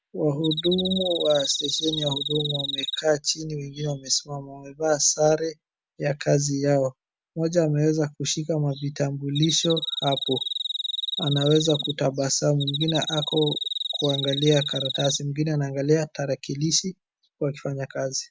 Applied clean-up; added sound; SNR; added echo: none; Cricket; 5 dB; none.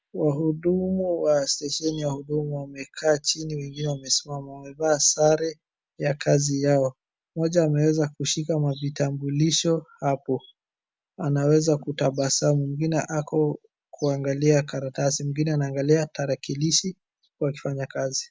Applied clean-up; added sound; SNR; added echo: none; none; none; none.